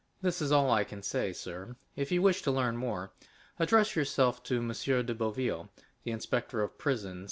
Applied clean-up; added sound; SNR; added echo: none; none; none; none.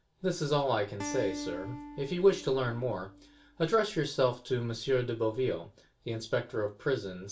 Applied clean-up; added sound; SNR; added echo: none; Acoustic guitar; 13 dB; reverberation time 0.2 s.